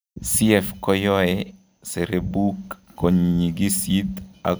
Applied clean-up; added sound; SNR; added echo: none; none; none; none.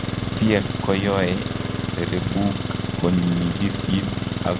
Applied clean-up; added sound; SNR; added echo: none; Engine; 1 dB; none.